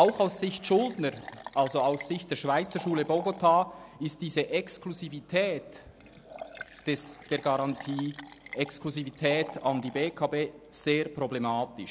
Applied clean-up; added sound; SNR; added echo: none; Liquid; 19 dB; none.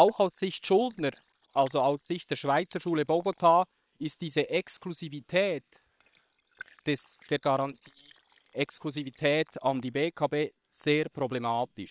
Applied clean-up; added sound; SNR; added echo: neural separator model SepFormer WHAM!.